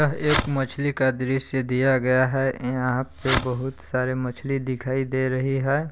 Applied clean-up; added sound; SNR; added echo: none; Fireworks; 5 dB; none.